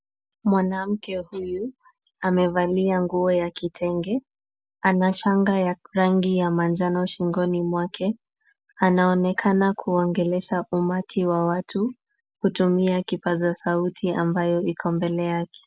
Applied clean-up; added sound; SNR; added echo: none; none; none; none.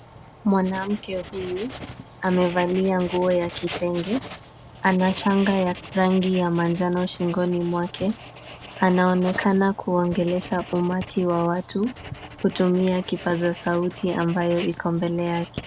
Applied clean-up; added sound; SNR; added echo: none; Writing; 15 dB; none.